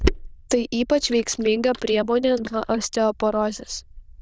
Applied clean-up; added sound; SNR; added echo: neural diffusion model UNIVERSE++.